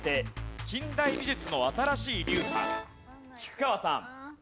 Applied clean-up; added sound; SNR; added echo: none; Fart; 9 dB; none.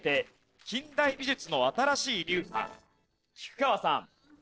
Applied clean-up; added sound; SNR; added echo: neural separator model SepFormer DNS4.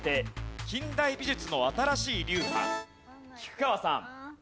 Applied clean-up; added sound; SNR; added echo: none; none; none; none.